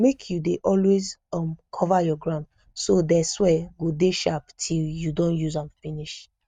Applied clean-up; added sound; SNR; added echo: neural mask model RNNoise.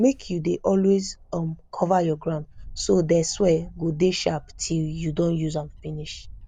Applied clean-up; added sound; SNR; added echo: none; Wind / Bird; 19 dB; none.